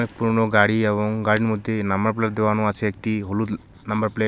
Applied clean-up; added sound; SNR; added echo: none; none; none; none.